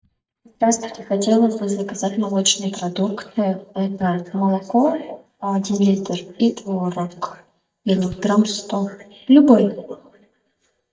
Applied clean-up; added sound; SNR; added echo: neural mask model DeepFilterNet 3.